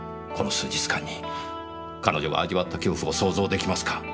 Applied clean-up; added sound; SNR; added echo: none; none; none; none.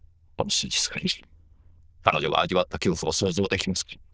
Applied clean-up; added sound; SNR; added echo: neural diffusion model UNIVERSE++.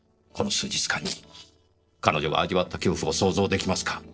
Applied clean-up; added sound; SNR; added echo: neural separator model SepFormer DNS4.